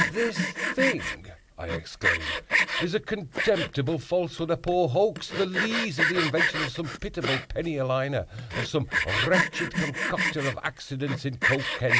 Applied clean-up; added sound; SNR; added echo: none; Sawing; 1 dB; none.